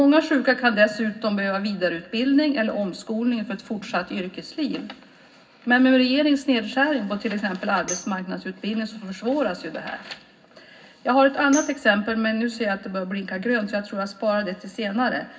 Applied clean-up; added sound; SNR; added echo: none; Tambourine; 15 dB; reverberation time 0.4 s.